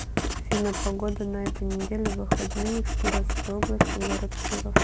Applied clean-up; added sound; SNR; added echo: none; Writing; -4 dB; none.